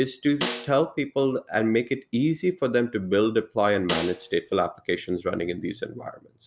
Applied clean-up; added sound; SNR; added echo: none; Snare drum; 9 dB; none.